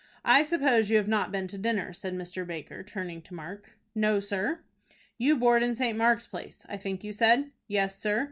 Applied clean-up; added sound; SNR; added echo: none; none; none; none.